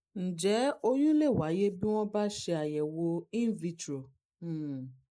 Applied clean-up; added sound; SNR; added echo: neural mask model Resemble Enhance denoiser.